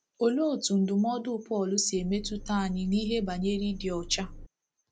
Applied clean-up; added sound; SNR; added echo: none; Engine; 13 dB; none.